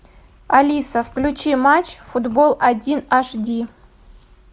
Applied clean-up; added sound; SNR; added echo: none; none; none; none.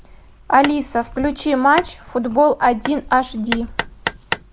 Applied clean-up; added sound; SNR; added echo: none; Hammer; 11 dB; none.